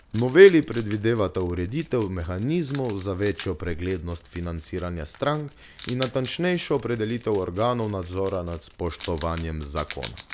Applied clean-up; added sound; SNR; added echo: none; Wild animals; 15 dB; none.